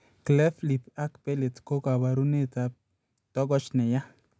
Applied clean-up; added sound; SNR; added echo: none; none; none; none.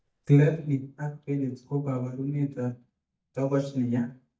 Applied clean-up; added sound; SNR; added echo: neural mask model DeepFilterNet 3.